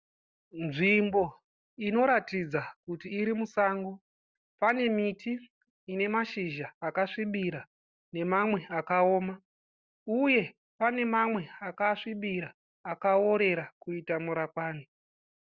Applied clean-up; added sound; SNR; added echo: none; none; none; none.